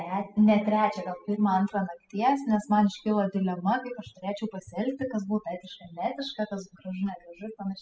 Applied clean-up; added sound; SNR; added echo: classical method spectral subtraction.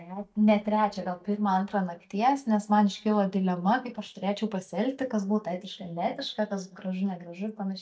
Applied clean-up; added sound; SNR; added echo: neural mask model DeepFilterNet 3.